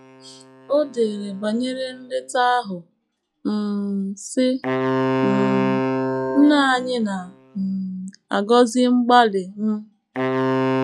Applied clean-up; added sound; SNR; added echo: classical method log-MMSE.